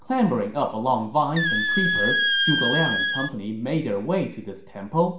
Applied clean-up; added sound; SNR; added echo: none; Squeak; 2 dB; reverberation time 0.5 s.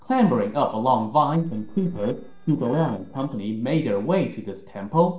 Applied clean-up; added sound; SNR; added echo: neural separator model SepFormer DNS4.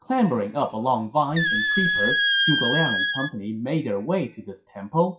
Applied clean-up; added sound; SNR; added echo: classical method WPE with log-MMSE.